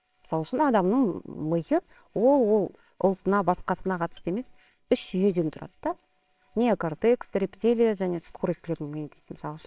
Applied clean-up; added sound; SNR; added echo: neural separator model SepFormer WHAMR!.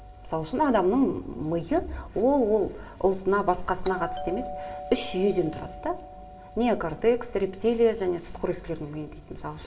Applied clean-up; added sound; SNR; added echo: none; Doorbell; 17 dB; reverberation time 0.5 s.